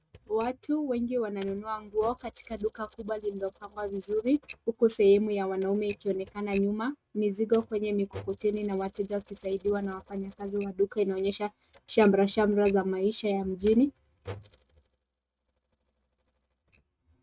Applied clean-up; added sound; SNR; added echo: neural mask model RNNoise.